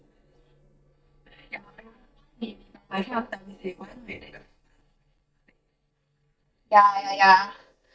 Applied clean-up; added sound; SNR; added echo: neural mask model DeepFilterNet 3.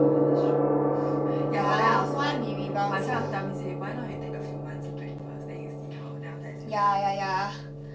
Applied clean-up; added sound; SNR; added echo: none; Gong; -3 dB; reverberation time 0.3 s.